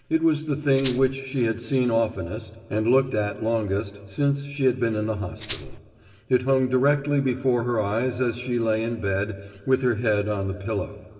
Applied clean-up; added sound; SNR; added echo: none; Rattle (instrument); 12 dB; reverberation time 2.0 s.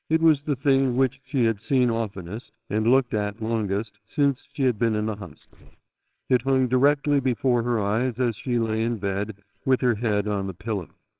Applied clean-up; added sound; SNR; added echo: neural separator model SepFormer WHAMR!.